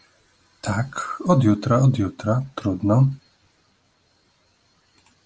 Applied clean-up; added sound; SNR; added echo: none; none; none; none.